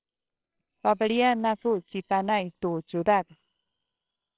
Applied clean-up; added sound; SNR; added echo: neural separator model SepFormer WHAMR!.